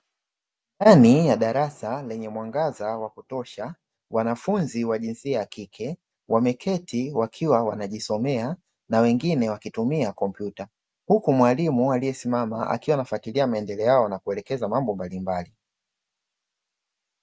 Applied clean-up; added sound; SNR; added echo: none; none; none; none.